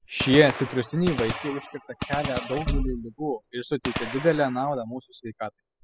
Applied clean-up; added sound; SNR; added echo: classical method spectral subtraction.